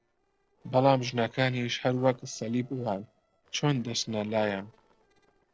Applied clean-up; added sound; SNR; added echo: neural separator model SepFormer DNS4.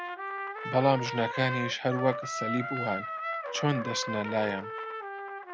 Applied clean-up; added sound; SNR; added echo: none; Trumpet; 5 dB; none.